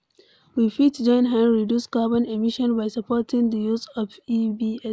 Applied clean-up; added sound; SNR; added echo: none; none; none; none.